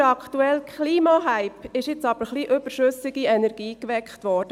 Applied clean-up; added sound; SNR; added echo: none; none; none; none.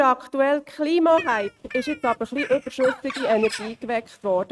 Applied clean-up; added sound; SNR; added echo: neural mask model RNNoise.